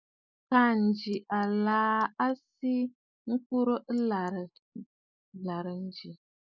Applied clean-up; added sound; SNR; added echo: neural mask model Resemble Enhance denoiser.